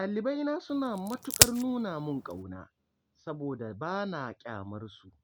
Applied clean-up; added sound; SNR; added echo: none; Crack; -5 dB; none.